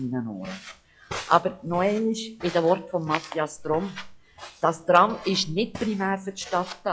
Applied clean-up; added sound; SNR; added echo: classical method log-MMSE.